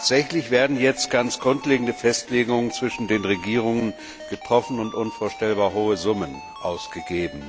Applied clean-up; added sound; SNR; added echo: none; Ringtone; 16 dB; none.